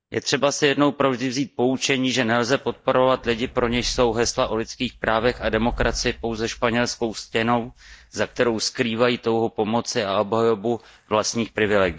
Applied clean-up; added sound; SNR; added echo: neural mask model DeepFilterNet 3.